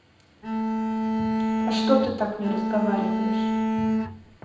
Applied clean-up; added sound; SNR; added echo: none; Bowed string instrument; -4 dB; reverberation time 0.9 s.